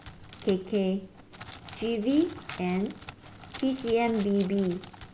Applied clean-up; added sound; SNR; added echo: none; Crackle; 17 dB; none.